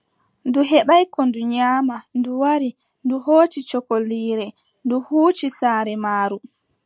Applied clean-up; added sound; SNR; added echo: none; none; none; none.